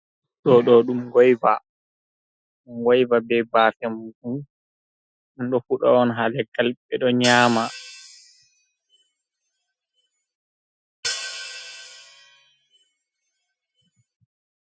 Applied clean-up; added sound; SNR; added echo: classical method Wiener filter.